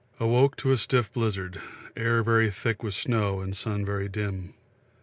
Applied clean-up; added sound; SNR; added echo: none; none; none; none.